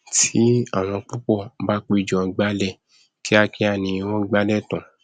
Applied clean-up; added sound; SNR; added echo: none; none; none; none.